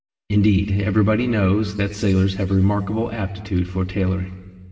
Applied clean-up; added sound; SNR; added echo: none; none; none; reverberation time 2.8 s.